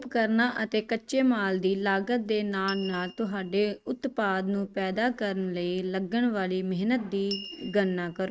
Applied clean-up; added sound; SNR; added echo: neural mask model RNNoise.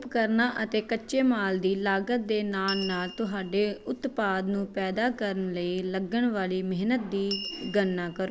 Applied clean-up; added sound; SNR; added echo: none; Door / Bell; 17 dB; none.